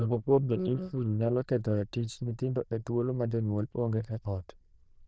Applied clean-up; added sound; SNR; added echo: neural diffusion model UNIVERSE++.